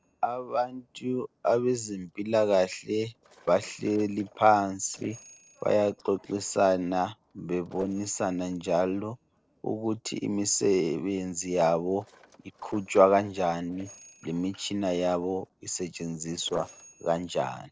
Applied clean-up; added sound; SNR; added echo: neural separator model SepFormer DNS4.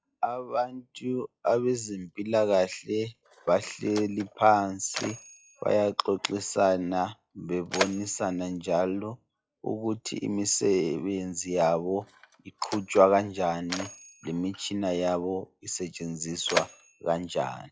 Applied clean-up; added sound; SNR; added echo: classical method log-MMSE.